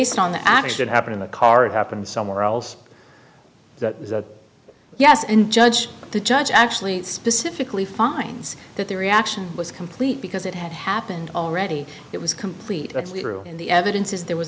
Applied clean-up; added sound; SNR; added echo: none; none; none; none.